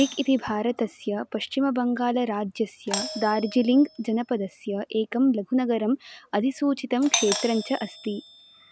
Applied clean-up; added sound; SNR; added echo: none; Doorbell; 13 dB; none.